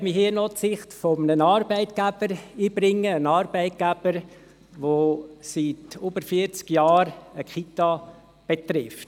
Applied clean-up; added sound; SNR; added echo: none; none; none; none.